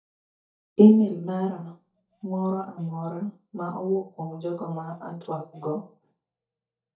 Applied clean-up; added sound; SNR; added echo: neural mask model DeepFilterNet 3.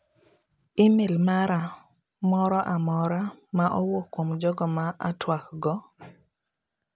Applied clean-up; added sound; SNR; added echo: none; none; none; none.